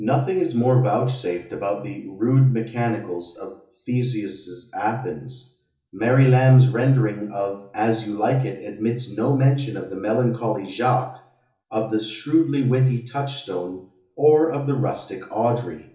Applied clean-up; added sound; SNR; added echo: none; none; none; reverberation time 0.7 s.